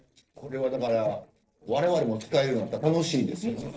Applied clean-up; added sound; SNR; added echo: neural separator model SepFormer DNS4.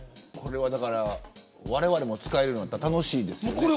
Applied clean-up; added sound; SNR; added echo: none; none; none; none.